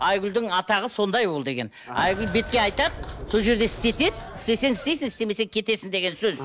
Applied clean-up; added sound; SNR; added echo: none; Applause / Clapping + Boom; 13 dB; none.